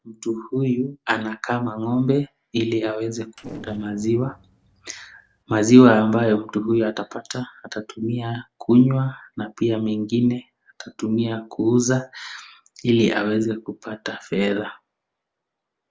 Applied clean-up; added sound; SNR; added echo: neural separator model SepFormer DNS4.